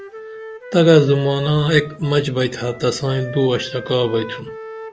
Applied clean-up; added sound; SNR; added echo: none; Wind instrument, woodwind instrument; 16 dB; none.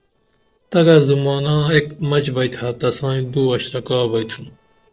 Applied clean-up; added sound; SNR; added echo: neural separator model SepFormer DNS4.